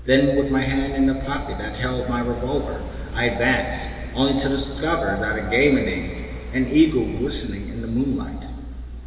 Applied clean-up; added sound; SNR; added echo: none; Waves, surf; 15 dB; reverberation time 2.5 s.